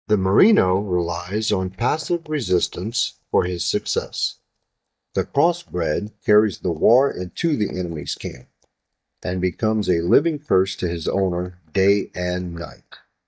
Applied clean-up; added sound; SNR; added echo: neural mask model DeepFilterNet 3.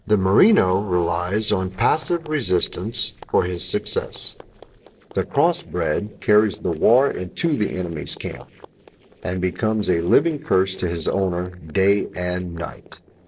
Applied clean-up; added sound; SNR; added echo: neural separator model SepFormer DNS4.